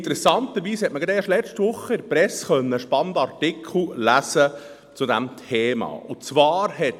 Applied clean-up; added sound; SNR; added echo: none; none; none; none.